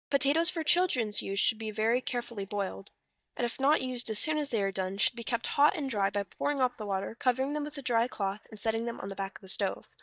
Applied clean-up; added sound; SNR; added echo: neural mask model DeepFilterNet 3.